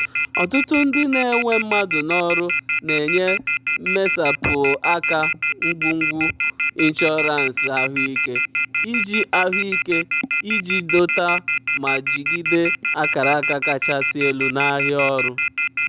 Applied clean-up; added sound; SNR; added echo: none; Telephone; 0 dB; none.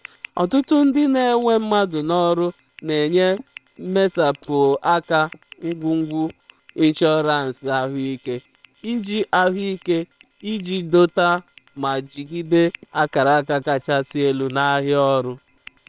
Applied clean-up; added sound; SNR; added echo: neural separator model SepFormer WHAM!.